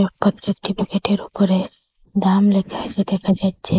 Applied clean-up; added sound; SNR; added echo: neural mask model Resemble Enhance denoiser.